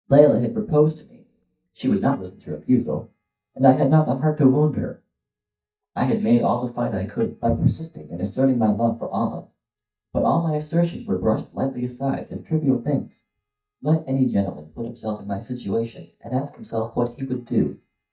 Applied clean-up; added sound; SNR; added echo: neural mask model DeepFilterNet 3.